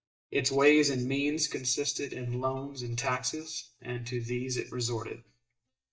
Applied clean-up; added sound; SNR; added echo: neural mask model DeepFilterNet 3.